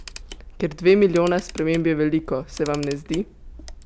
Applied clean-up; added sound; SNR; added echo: none; Camera; 11 dB; none.